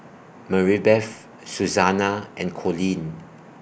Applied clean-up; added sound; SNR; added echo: none; none; none; none.